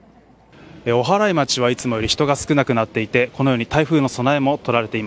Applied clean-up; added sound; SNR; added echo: none; none; none; none.